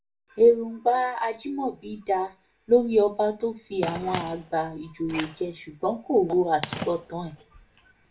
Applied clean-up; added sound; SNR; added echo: none; Telephone; 16 dB; reverberation time 0.2 s.